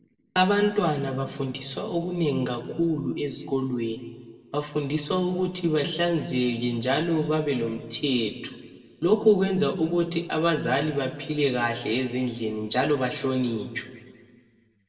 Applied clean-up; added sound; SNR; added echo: none; none; none; reverberation time 1.4 s.